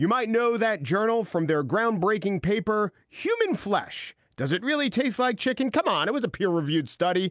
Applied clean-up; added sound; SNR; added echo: none; none; none; none.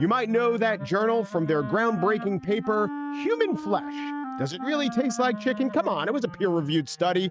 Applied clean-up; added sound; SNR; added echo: neural mask model RNNoise.